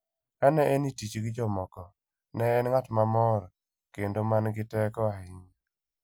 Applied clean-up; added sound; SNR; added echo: none; none; none; none.